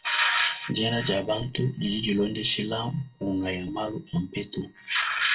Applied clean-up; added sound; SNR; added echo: neural separator model SepFormer DNS4.